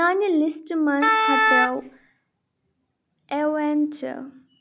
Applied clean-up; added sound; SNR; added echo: none; Wind instrument, woodwind instrument; -4 dB; none.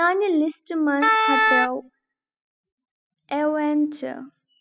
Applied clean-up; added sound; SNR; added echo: classical method spectral subtraction.